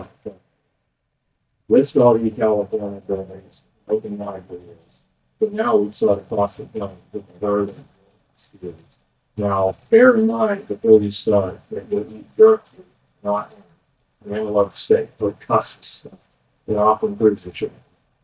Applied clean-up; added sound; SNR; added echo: neural mask model DeepFilterNet 3.